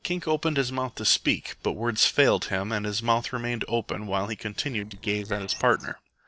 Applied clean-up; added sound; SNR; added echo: neural separator model SepFormer DNS4.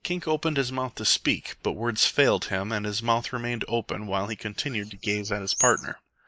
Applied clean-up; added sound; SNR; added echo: neural mask model Resemble Enhance denoiser.